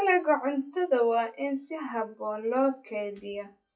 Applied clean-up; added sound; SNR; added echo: classical method WPE with log-MMSE.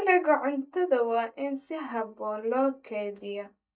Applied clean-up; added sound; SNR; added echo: neural mask model DeepFilterNet 3.